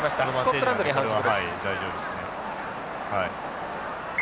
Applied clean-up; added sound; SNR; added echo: none; none; none; none.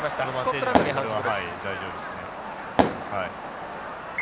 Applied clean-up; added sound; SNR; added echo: none; Fireworks; -2 dB; none.